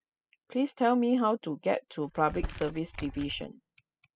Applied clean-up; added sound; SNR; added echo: classical method spectral subtraction.